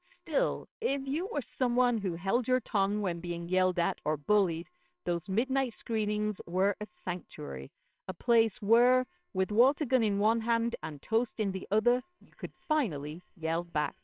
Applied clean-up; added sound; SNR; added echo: neural separator model SepFormer WHAMR!.